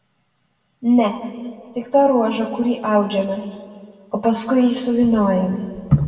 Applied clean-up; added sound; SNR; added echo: none; none; none; reverberation time 1.9 s.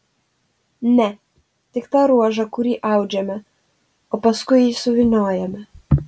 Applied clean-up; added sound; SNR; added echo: none; none; none; none.